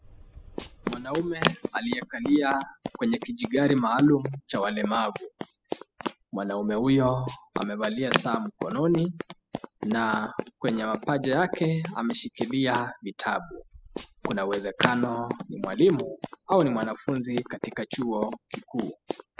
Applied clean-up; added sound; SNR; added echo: classical method spectral subtraction.